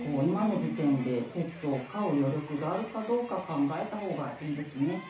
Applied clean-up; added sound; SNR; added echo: none; Crowd; 19 dB; reverberation time 0.9 s.